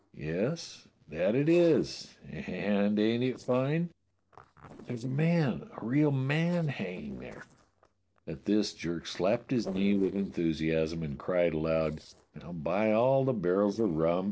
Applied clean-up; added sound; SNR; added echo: neural separator model SepFormer DNS4.